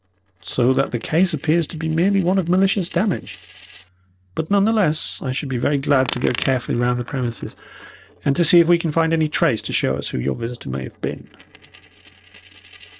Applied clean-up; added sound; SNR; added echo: neural separator model SepFormer DNS4.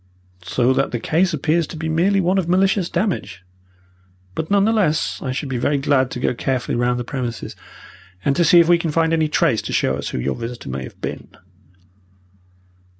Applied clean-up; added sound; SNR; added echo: none; none; none; none.